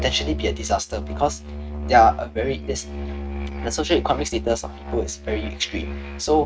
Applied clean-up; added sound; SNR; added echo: neural mask model RNNoise.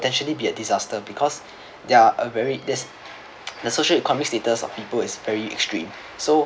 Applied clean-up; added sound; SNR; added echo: none; none; none; none.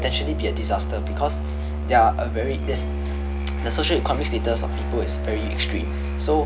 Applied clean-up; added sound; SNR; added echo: none; Musical instrument; 0 dB; none.